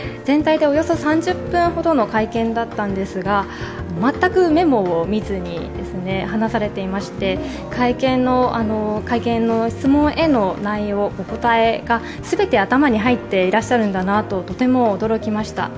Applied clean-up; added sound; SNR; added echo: none; none; none; none.